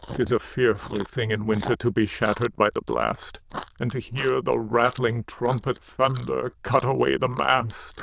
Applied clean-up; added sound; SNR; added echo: neural diffusion model UNIVERSE++.